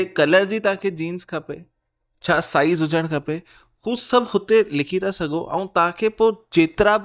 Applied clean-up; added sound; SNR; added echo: neural mask model DeepFilterNet 3.